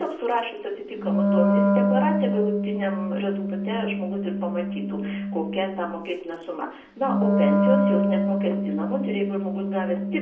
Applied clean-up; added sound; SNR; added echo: none; Wind instrument, woodwind instrument; -4 dB; reverberation time 0.6 s.